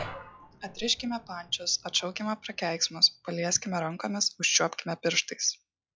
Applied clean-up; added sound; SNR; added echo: classical method log-MMSE.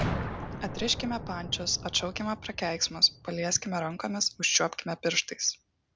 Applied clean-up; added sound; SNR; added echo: none; Boom; 9 dB; none.